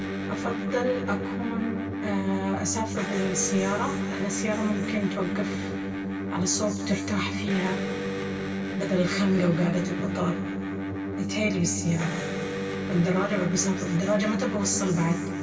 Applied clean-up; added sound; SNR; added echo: none; Electric guitar; 3 dB; reverberation time 2.0 s.